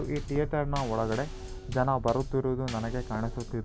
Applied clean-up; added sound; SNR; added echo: none; Bass drum / Snare drum / Drum kit; 14 dB; none.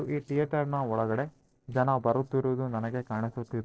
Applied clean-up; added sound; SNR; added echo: neural separator model SepFormer DNS4.